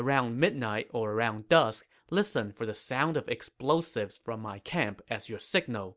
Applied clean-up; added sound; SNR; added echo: none; none; none; none.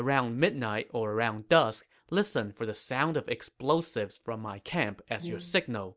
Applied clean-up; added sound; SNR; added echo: none; Brass instrument; 12 dB; none.